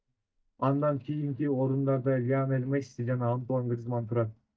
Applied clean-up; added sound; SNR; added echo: neural mask model DeepFilterNet 3.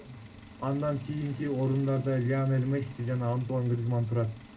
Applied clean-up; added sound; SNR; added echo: none; Engine; 20 dB; reverberation time 0.2 s.